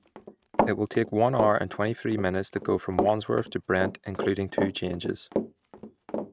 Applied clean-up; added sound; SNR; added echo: neural mask model RNNoise.